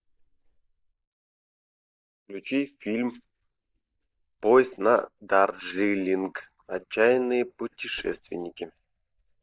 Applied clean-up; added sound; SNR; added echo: neural mask model DeepFilterNet 3.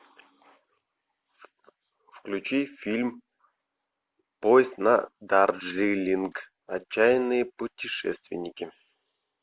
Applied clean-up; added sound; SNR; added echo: none; none; none; none.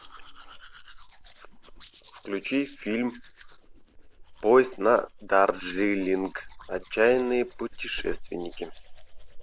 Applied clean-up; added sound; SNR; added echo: none; Domestic sounds, home sounds; 14 dB; none.